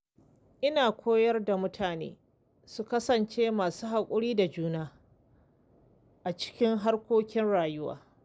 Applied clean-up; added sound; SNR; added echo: none; none; none; none.